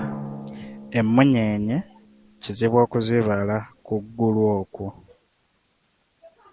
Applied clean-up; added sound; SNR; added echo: none; Drum; 17 dB; none.